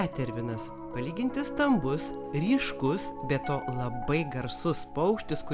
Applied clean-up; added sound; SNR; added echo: none; Piano; 9 dB; none.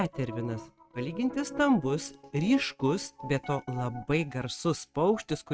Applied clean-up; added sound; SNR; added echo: neural mask model RNNoise.